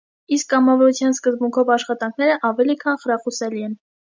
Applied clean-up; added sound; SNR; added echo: none; none; none; none.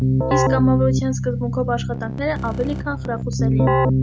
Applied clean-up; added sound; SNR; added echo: none; Keyboard (musical); -5 dB; none.